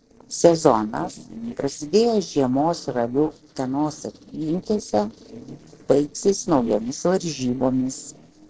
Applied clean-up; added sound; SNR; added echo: neural separator model SepFormer DNS4.